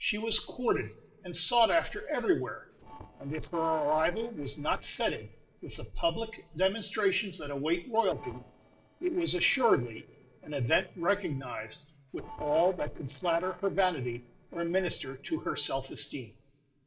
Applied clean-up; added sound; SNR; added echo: neural separator model SepFormer DNS4.